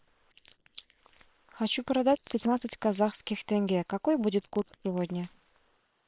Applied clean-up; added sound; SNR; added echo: neural separator model SepFormer WHAM!.